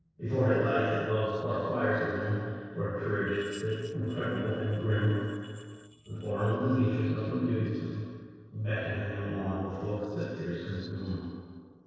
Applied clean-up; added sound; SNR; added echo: neural separator model SepFormer DNS4.